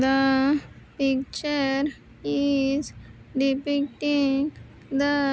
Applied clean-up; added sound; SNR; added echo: none; none; none; none.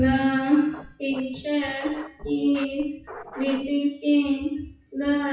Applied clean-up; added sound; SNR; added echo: classical method WPE with log-MMSE.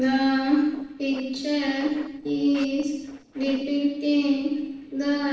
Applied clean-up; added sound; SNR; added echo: neural separator model SepFormer DNS4.